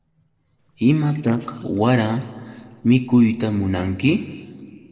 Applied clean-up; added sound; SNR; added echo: neural separator model SepFormer DNS4.